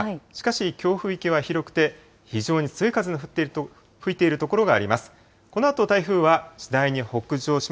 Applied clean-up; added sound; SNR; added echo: none; none; none; none.